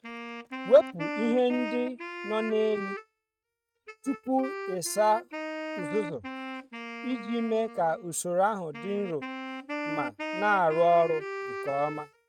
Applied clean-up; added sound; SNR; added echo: neural mask model RNNoise.